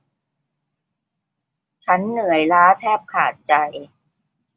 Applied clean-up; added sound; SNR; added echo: none; none; none; none.